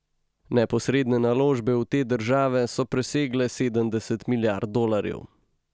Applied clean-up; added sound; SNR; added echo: none; none; none; none.